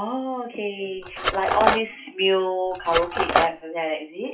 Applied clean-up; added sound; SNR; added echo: classical method WPE with log-MMSE.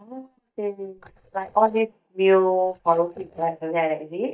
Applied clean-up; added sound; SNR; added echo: neural mask model DeepFilterNet 3.